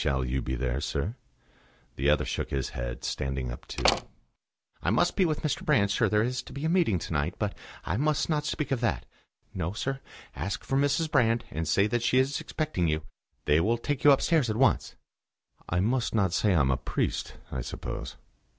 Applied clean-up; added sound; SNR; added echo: none; Slam; 4 dB; none.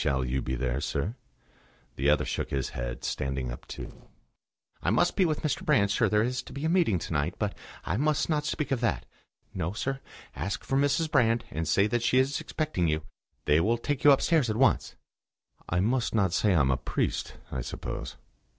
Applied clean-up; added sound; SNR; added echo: neural separator model SepFormer DNS4.